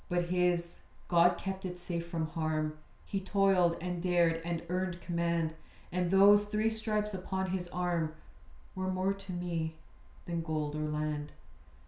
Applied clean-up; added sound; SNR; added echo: none; none; none; none.